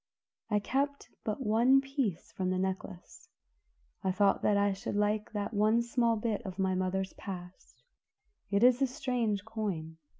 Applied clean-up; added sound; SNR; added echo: none; none; none; none.